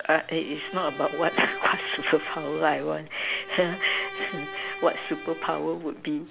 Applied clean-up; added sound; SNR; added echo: none; Bowed string instrument; 11 dB; none.